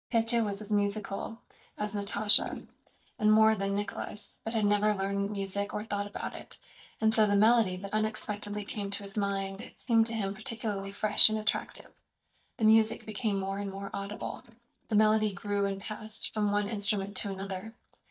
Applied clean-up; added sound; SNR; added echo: neural mask model DeepFilterNet 3.